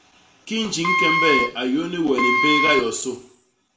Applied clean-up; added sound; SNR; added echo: none; Wind instrument, woodwind instrument; -2 dB; reverberation time 0.4 s.